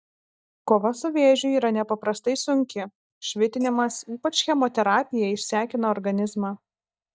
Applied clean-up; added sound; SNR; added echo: neural mask model DeepFilterNet 3.